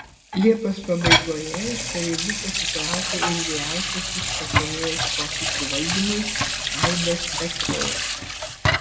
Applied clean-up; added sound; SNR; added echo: none; Sink (filling or washing) / Water tap, faucet; -3 dB; reverberation time 0.6 s.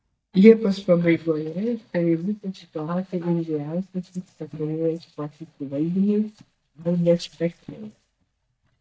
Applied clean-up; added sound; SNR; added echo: neural mask model DeepFilterNet 3.